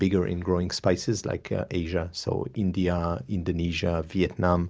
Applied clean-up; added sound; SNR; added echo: none; none; none; none.